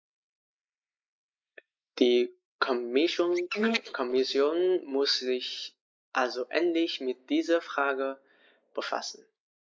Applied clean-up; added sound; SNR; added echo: neural mask model Resemble Enhance denoiser.